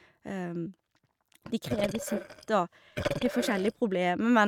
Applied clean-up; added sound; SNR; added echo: neural mask model RNNoise.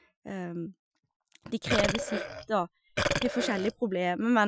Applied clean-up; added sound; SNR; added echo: classical method Wiener filter.